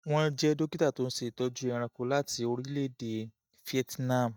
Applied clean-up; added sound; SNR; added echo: neural mask model DeepFilterNet 3.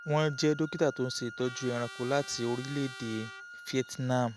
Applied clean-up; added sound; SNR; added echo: none; Wind instrument, woodwind instrument + Trumpet; 14 dB; none.